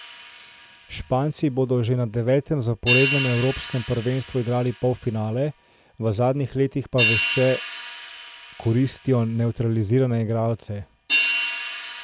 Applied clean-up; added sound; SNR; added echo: none; Hi-hat; 7 dB; none.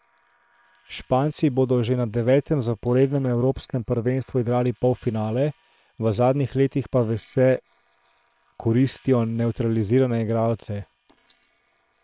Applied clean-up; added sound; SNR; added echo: neural separator model SepFormer WHAM!.